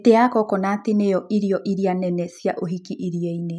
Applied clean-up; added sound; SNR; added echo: none; none; none; none.